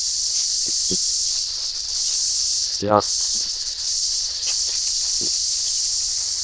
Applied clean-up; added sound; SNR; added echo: neural diffusion model UNIVERSE++.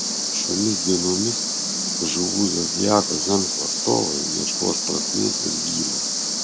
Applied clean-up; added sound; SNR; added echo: none; Cricket; -1 dB; none.